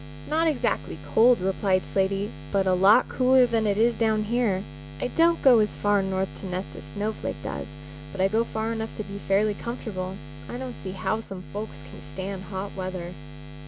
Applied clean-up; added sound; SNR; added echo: none; Buzz; 12 dB; none.